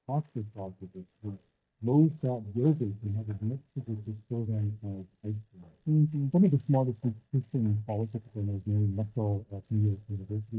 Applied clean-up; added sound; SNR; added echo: neural mask model DeepFilterNet 3.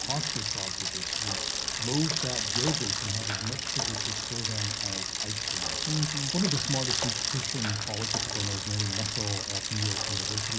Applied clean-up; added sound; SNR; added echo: none; Bicycle; -3 dB; reverberation time 0.4 s.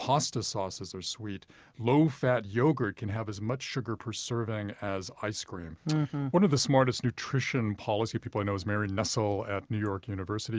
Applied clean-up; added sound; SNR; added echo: none; none; none; none.